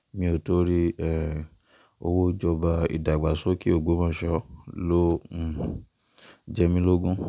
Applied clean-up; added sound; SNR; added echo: none; none; none; none.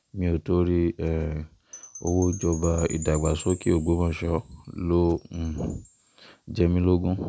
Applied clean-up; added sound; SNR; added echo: none; Wind chime / Percussion; 19 dB; none.